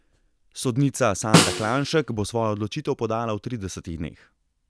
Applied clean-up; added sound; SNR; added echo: none; Snare drum; -1 dB; none.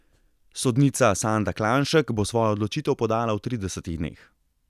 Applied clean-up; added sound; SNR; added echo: none; none; none; none.